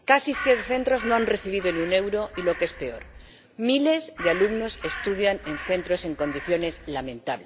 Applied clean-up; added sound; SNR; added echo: none; Crow; 12 dB; none.